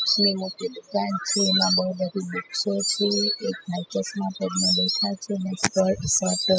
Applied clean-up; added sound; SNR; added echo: classical method spectral subtraction.